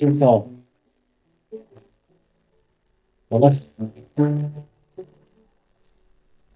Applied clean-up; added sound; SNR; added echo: neural mask model DeepFilterNet 3.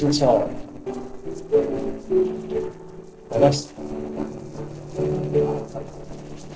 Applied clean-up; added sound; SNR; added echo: neural separator model SepFormer DNS4.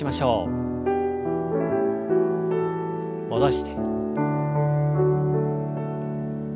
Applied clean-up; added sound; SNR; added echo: none; none; none; none.